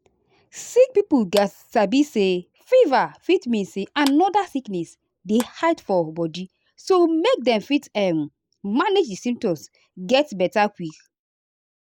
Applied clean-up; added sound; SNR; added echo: neural mask model Resemble Enhance denoiser.